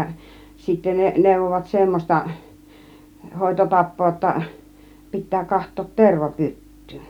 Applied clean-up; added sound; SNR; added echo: none; none; none; none.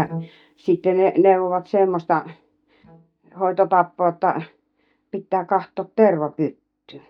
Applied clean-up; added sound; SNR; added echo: neural mask model DeepFilterNet 3.